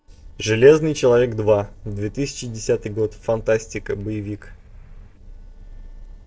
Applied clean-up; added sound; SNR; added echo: neural separator model SepFormer DNS4.